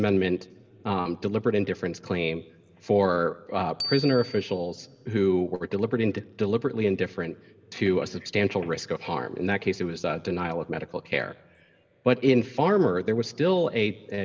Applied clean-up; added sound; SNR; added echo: none; Bicycle bell; 15 dB; reverberation time 1.6 s.